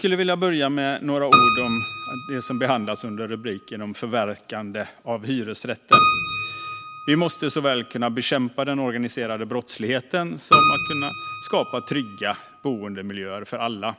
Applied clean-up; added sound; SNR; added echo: none; Keyboard (musical); 0 dB; none.